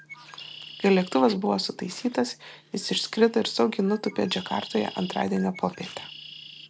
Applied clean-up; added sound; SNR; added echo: none; Bird; 19 dB; none.